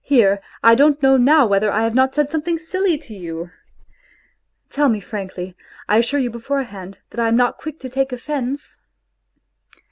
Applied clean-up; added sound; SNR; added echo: none; none; none; none.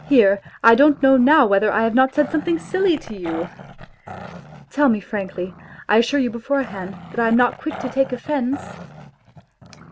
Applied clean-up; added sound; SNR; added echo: none; Growling; 18 dB; none.